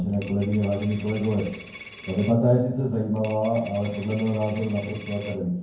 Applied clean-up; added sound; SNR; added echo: none; Coin (dropping); 13 dB; reverberation time 0.9 s.